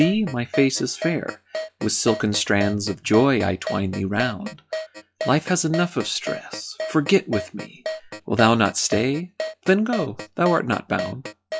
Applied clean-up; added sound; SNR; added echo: classical method log-MMSE.